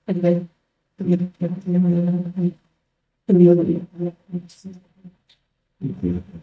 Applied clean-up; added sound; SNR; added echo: neural mask model DeepFilterNet 3.